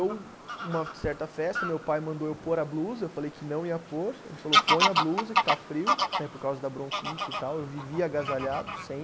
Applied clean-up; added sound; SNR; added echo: none; Bird vocalization, bird call, bird song / Fowl; -1 dB; none.